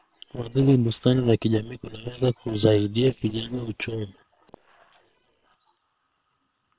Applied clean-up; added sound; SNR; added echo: neural separator model SepFormer WHAM!.